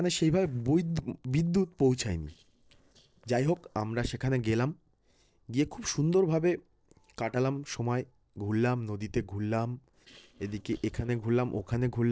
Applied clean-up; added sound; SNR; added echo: neural separator model SepFormer DNS4.